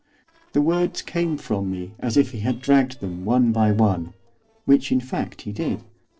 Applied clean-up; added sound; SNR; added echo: neural separator model SepFormer DNS4.